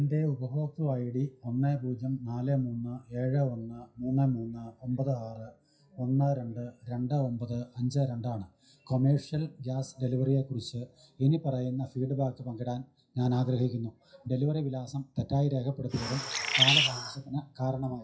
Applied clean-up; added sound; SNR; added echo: classical method WPE with log-MMSE.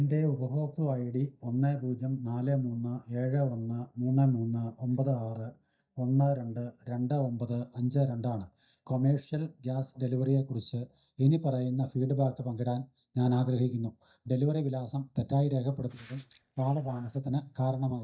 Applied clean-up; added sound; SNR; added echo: neural mask model DeepFilterNet 3.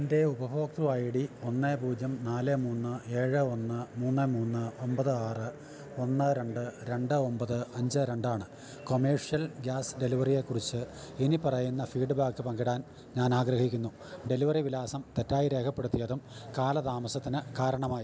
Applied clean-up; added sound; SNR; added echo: none; none; none; none.